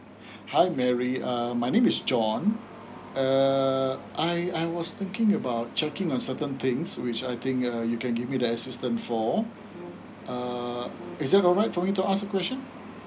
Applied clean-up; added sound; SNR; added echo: none; Brass instrument; 20 dB; none.